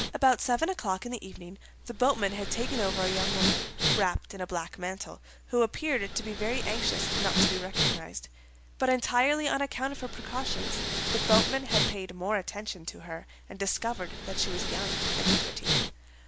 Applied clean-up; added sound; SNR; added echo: none; Respiratory sounds; 1 dB; none.